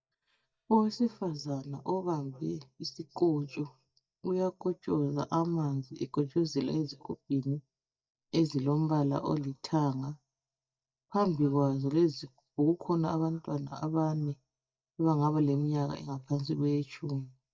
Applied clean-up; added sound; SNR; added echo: neural mask model DeepFilterNet 3.